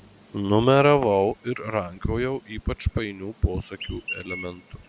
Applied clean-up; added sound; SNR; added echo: none; Chirp, tweet; 18 dB; none.